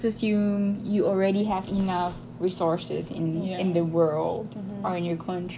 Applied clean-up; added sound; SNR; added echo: none; Engine / Mechanisms; 16 dB; reverberation time 0.5 s.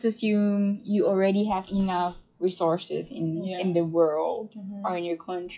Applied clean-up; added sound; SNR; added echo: classical method WPE with log-MMSE.